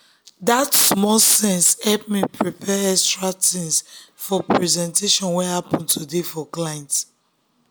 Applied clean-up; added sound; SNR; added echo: none; none; none; none.